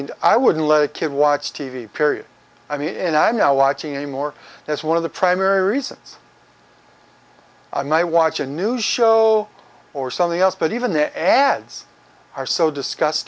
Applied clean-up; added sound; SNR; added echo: none; none; none; none.